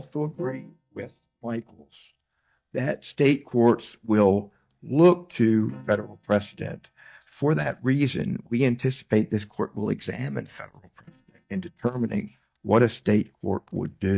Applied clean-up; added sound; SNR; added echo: neural mask model DeepFilterNet 3.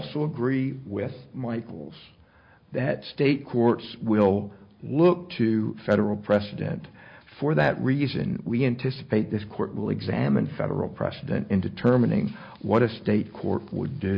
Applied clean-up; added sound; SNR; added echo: none; none; none; none.